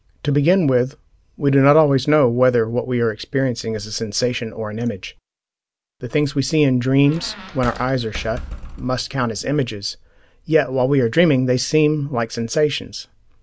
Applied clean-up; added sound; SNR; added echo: none; Squeak; 14 dB; none.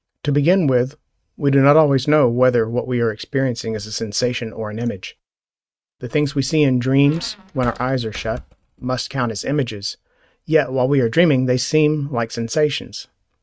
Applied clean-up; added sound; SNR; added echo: neural mask model RNNoise.